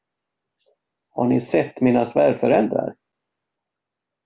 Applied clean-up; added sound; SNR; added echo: none; none; none; none.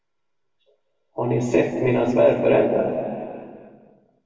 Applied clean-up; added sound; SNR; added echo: none; none; none; reverberation time 2.3 s.